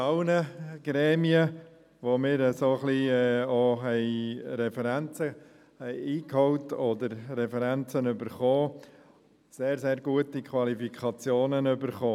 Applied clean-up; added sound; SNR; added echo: none; none; none; none.